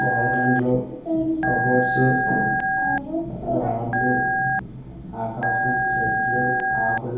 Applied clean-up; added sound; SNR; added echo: none; Telephone; -1 dB; reverberation time 2.2 s.